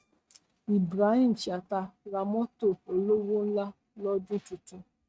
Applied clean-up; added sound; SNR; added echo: neural mask model RNNoise.